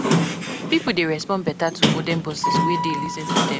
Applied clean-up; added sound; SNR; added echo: none; Sliding door; -2 dB; none.